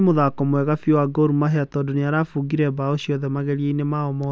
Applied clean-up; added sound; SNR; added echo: none; none; none; none.